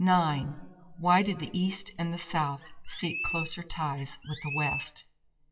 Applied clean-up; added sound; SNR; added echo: classical method WPE with log-MMSE.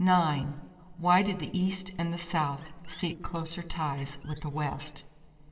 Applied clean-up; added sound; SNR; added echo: neural separator model SepFormer DNS4.